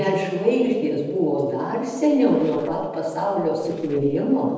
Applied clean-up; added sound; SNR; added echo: neural separator model SepFormer DNS4.